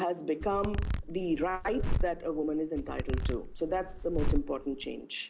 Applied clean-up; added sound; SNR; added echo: none; Zipper (clothing); 0 dB; none.